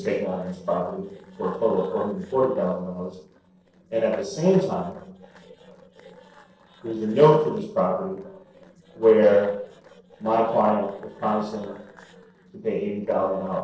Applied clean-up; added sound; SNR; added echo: neural separator model SepFormer DNS4.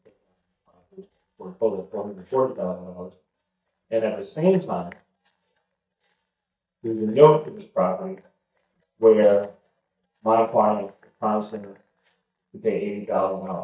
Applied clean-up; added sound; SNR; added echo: neural mask model DeepFilterNet 3.